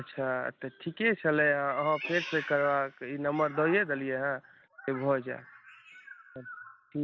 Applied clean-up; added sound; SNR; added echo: none; Meow; 15 dB; none.